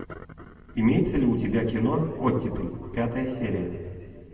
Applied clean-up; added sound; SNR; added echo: none; none; none; reverberation time 2.0 s.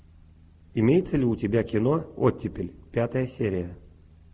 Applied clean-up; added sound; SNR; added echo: none; none; none; none.